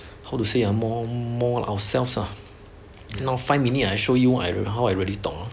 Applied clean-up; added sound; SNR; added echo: none; none; none; none.